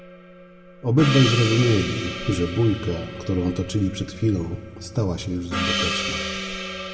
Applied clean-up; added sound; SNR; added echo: none; Gong; 7 dB; reverberation time 1.3 s.